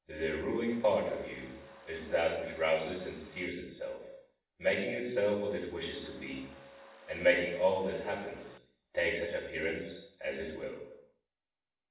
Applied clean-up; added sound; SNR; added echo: none; Domestic sounds, home sounds; 20 dB; reverberation time 0.7 s.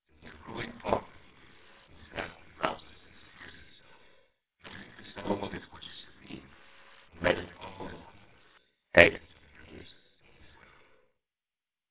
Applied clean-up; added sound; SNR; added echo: neural separator model SepFormer WHAMR!.